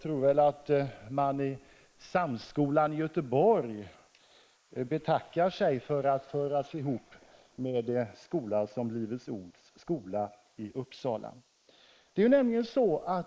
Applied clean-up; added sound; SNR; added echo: neural mask model Resemble Enhance denoiser.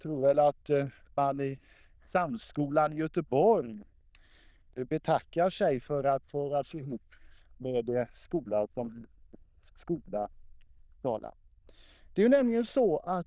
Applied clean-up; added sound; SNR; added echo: neural diffusion model UNIVERSE++.